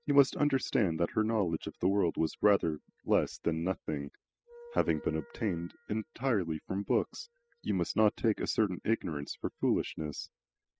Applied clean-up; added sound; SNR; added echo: classical method spectral subtraction.